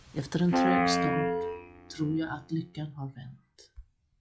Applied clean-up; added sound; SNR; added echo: classical method log-MMSE.